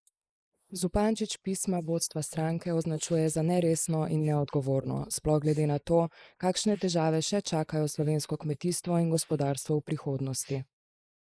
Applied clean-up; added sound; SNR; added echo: neural mask model Resemble Enhance denoiser.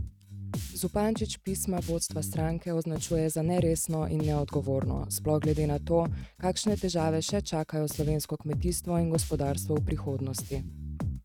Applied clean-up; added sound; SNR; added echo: neural mask model RNNoise.